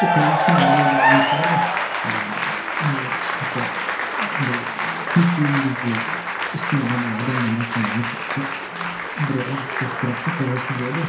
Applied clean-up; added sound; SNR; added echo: none; Applause / Cheering; -2 dB; reverberation time 0.5 s.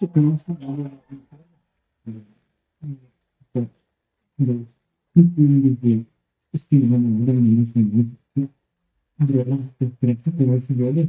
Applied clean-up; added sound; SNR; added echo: neural mask model DeepFilterNet 3.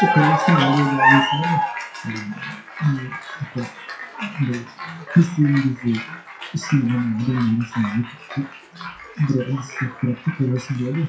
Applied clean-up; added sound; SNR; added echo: classical method WPE with log-MMSE.